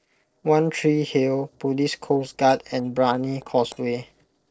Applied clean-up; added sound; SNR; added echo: neural separator model SepFormer DNS4.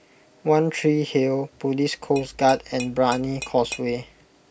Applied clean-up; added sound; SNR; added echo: none; Tap / Glass; 16 dB; none.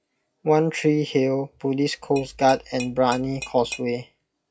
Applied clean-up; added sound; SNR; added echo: classical method log-MMSE.